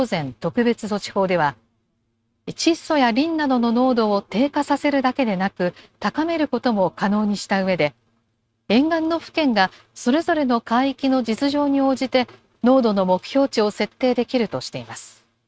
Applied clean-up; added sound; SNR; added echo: neural mask model RNNoise.